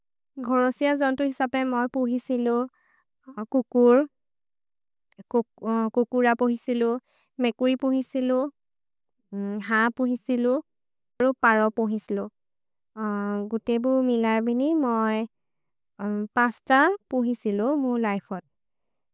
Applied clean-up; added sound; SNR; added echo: none; none; none; none.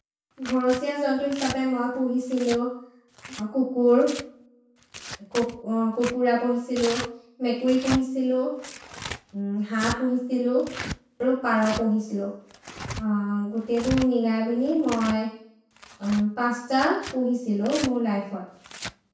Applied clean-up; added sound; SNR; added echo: none; Tearing; 13 dB; reverberation time 0.6 s.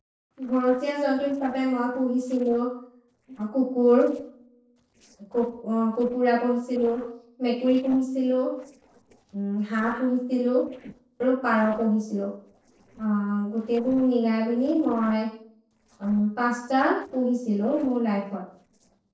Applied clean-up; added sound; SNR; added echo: neural separator model SepFormer DNS4.